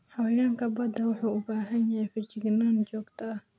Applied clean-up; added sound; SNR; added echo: none; none; none; none.